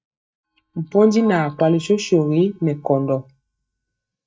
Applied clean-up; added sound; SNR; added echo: neural mask model DeepFilterNet 3.